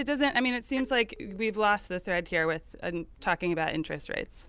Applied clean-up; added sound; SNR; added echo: none; none; none; none.